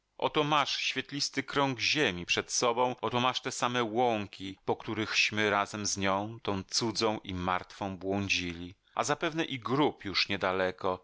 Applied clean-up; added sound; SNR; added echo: none; none; none; none.